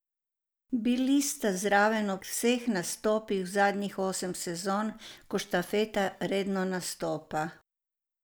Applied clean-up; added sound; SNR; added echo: none; none; none; none.